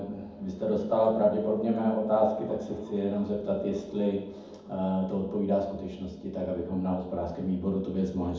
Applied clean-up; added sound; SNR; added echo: none; none; none; reverberation time 1.2 s.